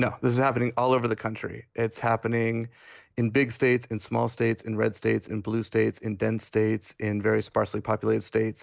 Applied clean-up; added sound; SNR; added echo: none; none; none; none.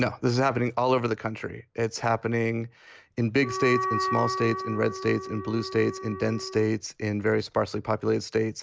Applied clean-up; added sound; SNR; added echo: none; Wind instrument, woodwind instrument; 6 dB; none.